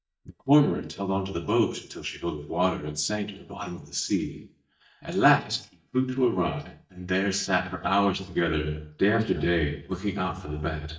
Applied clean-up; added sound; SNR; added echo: neural mask model DeepFilterNet 3.